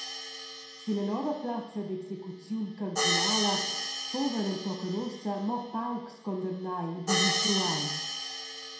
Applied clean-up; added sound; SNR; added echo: none; Hi-hat; 1 dB; reverberation time 0.5 s.